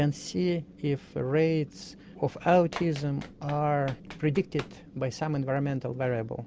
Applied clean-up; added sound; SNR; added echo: none; Run; 17 dB; none.